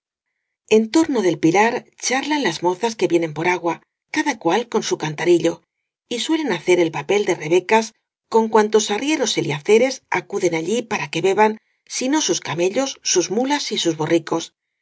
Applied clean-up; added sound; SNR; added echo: none; none; none; none.